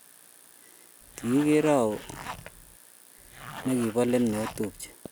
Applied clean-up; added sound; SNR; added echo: none; Zipper (clothing); 14 dB; none.